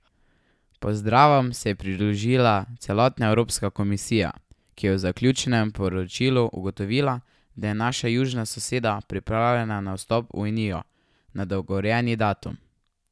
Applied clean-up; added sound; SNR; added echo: none; none; none; none.